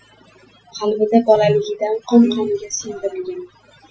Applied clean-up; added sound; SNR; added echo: classical method Wiener filter.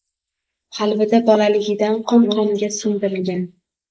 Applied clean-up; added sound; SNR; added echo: neural mask model Resemble Enhance denoiser.